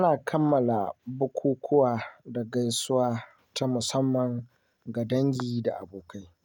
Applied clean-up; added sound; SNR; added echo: none; none; none; none.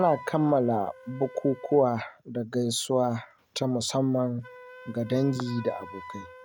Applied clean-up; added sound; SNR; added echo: none; Wind instrument, woodwind instrument; 20 dB; none.